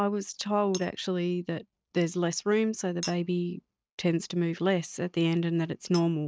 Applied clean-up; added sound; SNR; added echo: neural mask model RNNoise.